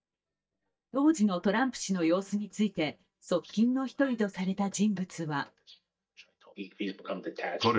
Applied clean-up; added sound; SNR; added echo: neural mask model DeepFilterNet 3.